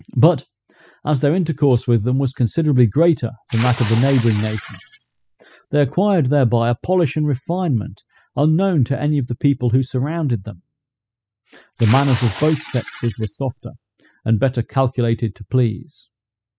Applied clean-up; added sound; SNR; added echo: classical method spectral subtraction.